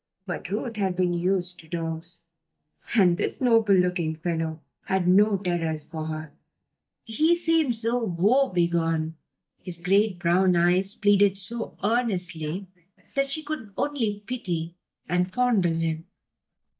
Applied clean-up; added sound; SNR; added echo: neural mask model DeepFilterNet 3.